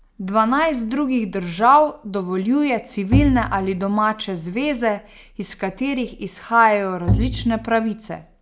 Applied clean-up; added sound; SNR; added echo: none; Bowed string instrument; 4 dB; none.